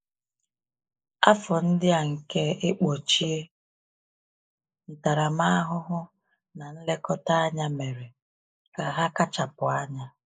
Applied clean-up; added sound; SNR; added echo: neural mask model Resemble Enhance denoiser.